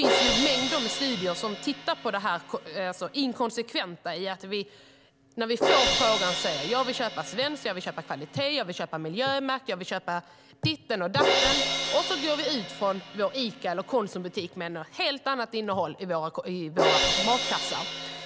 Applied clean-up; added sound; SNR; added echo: none; Crash cymbal; 1 dB; none.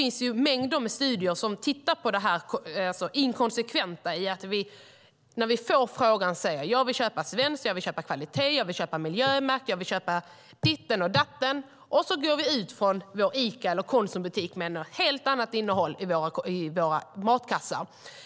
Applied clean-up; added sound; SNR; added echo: none; none; none; none.